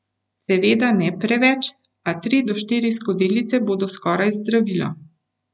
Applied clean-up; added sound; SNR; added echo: none; none; none; none.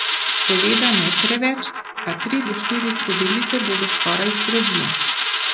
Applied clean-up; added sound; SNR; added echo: none; Coin (dropping); -2 dB; none.